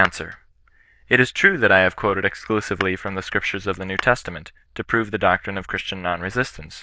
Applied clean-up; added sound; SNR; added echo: neural diffusion model UNIVERSE++.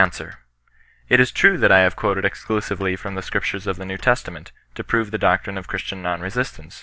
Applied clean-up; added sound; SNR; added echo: neural separator model SepFormer DNS4.